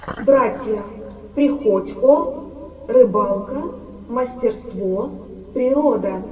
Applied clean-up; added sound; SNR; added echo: none; none; none; reverberation time 2.0 s.